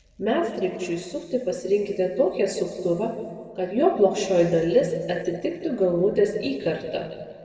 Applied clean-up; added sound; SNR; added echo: none; none; none; reverberation time 1.6 s.